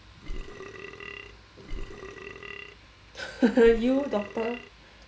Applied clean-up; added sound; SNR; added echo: none; Burping, eructation; 10 dB; none.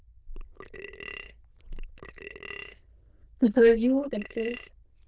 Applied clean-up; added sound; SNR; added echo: neural diffusion model UNIVERSE++.